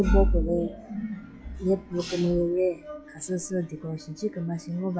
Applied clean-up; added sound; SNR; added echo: classical method log-MMSE.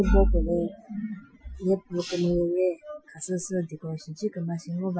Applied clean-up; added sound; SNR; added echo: classical method Wiener filter.